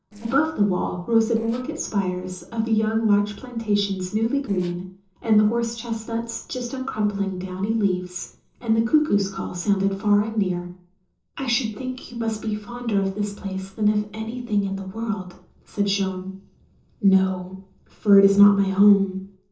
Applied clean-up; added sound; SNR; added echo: neural separator model SepFormer DNS4.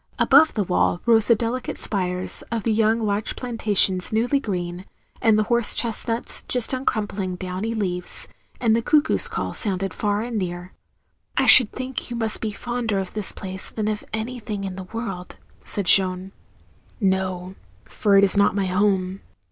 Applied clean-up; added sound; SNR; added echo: none; none; none; none.